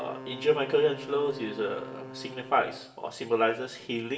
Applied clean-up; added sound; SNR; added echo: none; Wind instrument, woodwind instrument; 15 dB; reverberation time 0.7 s.